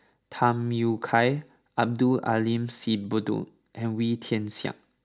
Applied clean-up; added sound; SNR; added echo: none; none; none; none.